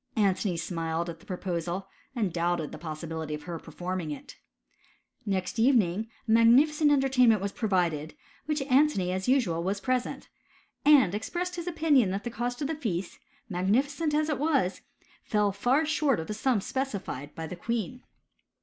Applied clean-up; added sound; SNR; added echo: none; none; none; none.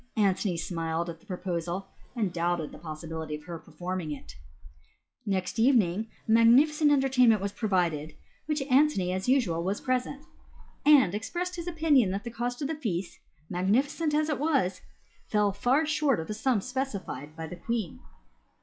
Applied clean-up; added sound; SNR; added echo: classical method log-MMSE.